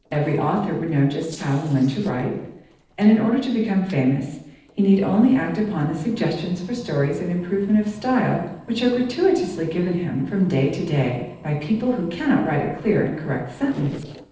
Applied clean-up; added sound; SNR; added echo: neural separator model SepFormer DNS4.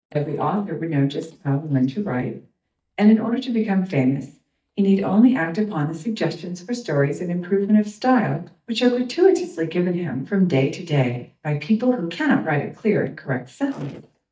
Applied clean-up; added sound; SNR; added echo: neural mask model DeepFilterNet 3.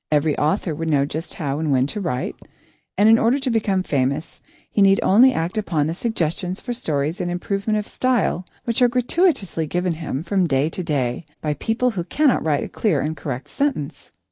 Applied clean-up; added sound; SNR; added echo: none; none; none; none.